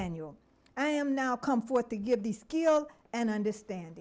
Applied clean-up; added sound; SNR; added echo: none; none; none; none.